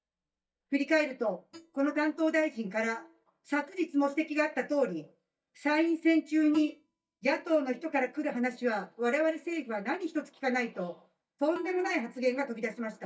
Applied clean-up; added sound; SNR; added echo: neural mask model DeepFilterNet 3.